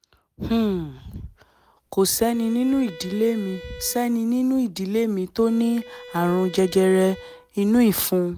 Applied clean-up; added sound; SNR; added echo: none; Bowed string instrument; 19 dB; none.